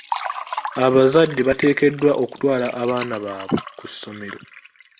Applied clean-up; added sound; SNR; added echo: none; Liquid; 13 dB; none.